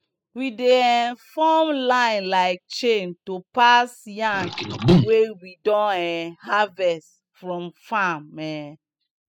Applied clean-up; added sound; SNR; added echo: classical method spectral subtraction.